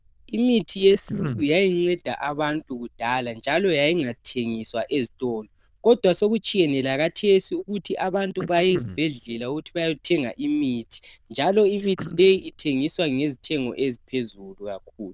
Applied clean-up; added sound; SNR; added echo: neural diffusion model UNIVERSE++.